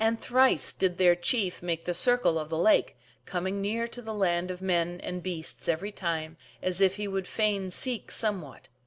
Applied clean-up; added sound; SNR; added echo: none; none; none; none.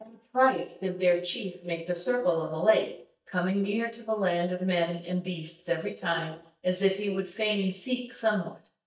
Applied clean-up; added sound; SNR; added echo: neural mask model DeepFilterNet 3.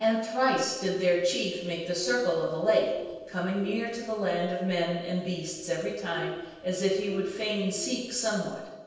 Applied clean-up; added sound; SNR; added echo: neural separator model SepFormer DNS4.